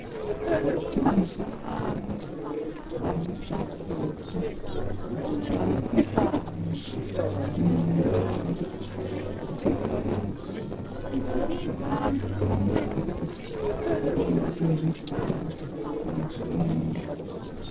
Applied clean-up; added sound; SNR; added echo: neural separator model SepFormer DNS4.